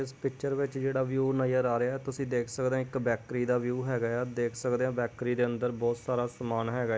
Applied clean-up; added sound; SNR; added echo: none; none; none; none.